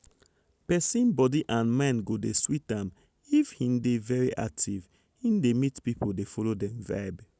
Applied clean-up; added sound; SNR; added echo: none; none; none; none.